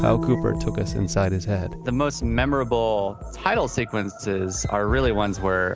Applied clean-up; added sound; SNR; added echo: none; Bowed string instrument; 11 dB; none.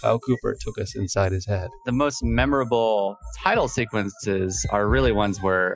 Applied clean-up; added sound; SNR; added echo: classical method Wiener filter.